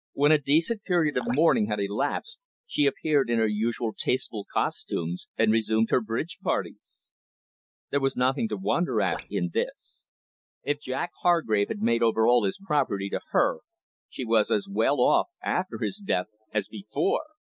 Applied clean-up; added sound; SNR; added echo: neural mask model Resemble Enhance denoiser.